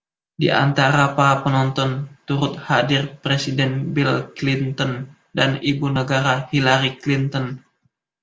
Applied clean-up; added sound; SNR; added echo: none; none; none; none.